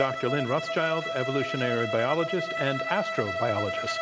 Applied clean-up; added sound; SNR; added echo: none; Bowed string instrument; 3 dB; none.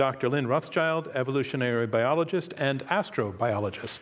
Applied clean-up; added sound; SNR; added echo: none; none; none; none.